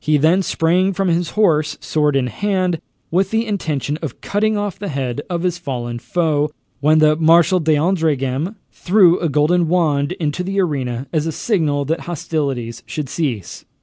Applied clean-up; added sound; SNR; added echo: none; none; none; none.